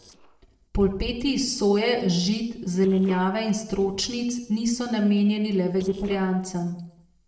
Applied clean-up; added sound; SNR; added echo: neural separator model SepFormer DNS4.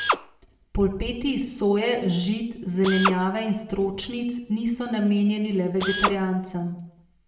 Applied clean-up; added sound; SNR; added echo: none; Drill; 8 dB; reverberation time 0.6 s.